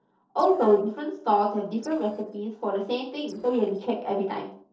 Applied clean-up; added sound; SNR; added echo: neural separator model SepFormer DNS4.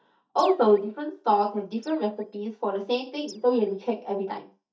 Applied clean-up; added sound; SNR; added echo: neural mask model DeepFilterNet 3.